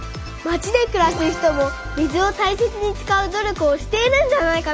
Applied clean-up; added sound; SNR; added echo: none; none; none; none.